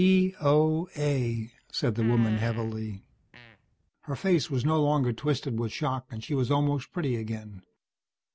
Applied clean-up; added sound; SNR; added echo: none; Fart; 19 dB; none.